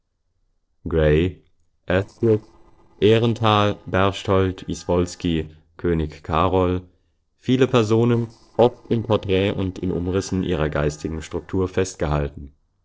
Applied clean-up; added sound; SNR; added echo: neural separator model SepFormer DNS4.